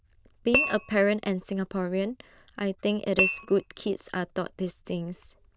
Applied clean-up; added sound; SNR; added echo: neural diffusion model UNIVERSE++.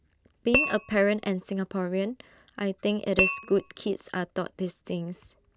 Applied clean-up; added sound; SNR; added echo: none; Tap / Glass; 2 dB; none.